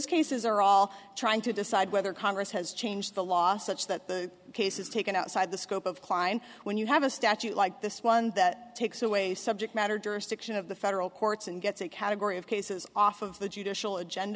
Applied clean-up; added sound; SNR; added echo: none; none; none; none.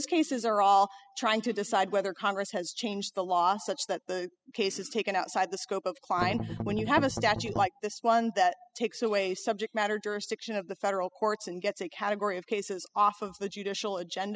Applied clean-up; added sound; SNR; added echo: classical method spectral subtraction.